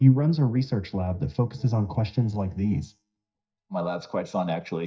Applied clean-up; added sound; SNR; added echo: neural mask model DeepFilterNet 3.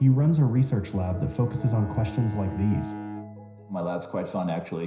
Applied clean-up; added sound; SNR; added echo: none; Bowed string instrument; 14 dB; reverberation time 0.5 s.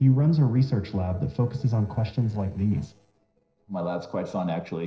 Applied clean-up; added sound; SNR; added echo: neural separator model SepFormer DNS4.